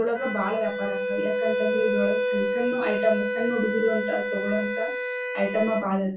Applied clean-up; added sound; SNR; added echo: none; Wind instrument, woodwind instrument; 1 dB; reverberation time 0.3 s.